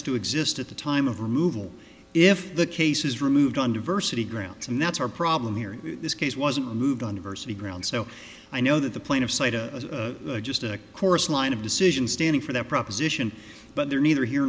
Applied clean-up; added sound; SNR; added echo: none; none; none; none.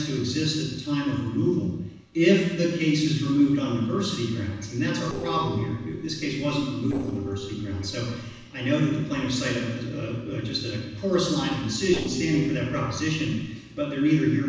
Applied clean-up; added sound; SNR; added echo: neural separator model SepFormer DNS4.